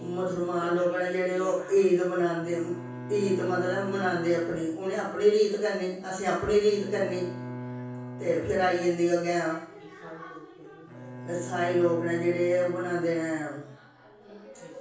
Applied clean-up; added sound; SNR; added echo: none; Bowed string instrument; 14 dB; reverberation time 0.6 s.